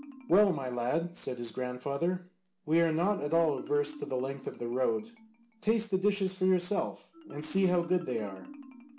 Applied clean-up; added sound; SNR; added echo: none; Marimba, xylophone; 18 dB; none.